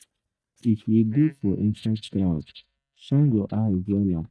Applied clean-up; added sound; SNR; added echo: neural mask model DeepFilterNet 3.